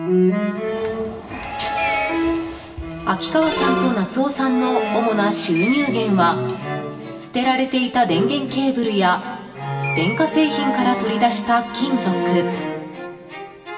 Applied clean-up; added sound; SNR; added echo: none; Screech; 16 dB; reverberation time 2.3 s.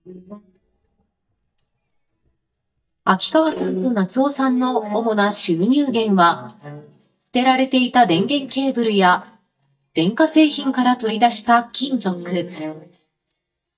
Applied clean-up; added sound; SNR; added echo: neural mask model DeepFilterNet 3.